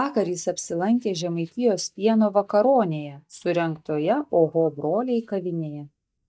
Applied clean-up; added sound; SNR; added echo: neural mask model DeepFilterNet 3.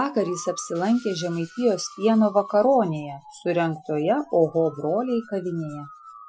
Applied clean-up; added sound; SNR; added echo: classical method Wiener filter.